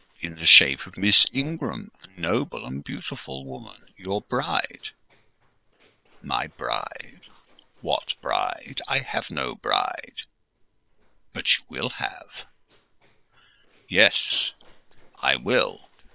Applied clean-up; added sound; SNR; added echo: neural separator model SepFormer WHAM!.